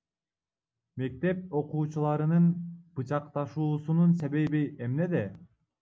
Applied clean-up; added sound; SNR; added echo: none; none; none; none.